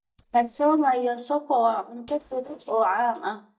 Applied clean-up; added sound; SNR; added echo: neural mask model DeepFilterNet 3.